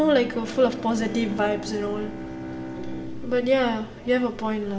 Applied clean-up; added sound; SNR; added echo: none; Bowed string instrument; 12 dB; reverberation time 0.7 s.